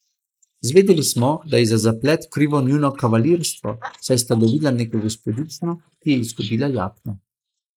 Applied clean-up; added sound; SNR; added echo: neural mask model Resemble Enhance denoiser.